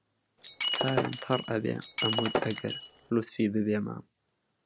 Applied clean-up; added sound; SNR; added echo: none; Shatter; -1 dB; none.